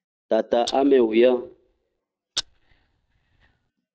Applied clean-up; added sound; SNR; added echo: neural mask model DeepFilterNet 3.